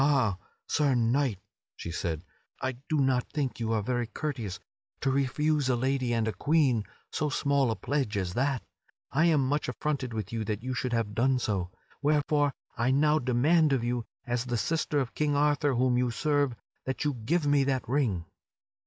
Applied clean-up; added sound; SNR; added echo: none; none; none; none.